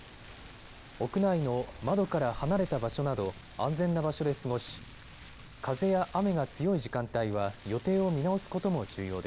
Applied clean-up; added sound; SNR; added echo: none; Rain; 17 dB; none.